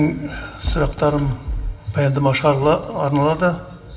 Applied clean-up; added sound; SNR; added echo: none; Fireworks; 8 dB; reverberation time 2.1 s.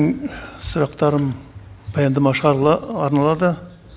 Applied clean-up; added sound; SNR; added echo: none; none; none; none.